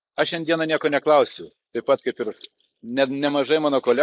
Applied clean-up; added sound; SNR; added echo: neural mask model Resemble Enhance denoiser.